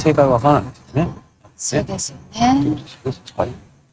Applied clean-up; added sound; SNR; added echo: neural mask model RNNoise.